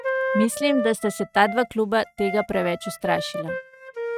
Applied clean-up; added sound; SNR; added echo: neural mask model RNNoise.